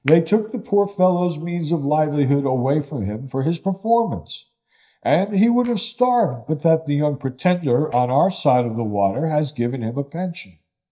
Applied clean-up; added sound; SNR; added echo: neural mask model DeepFilterNet 3.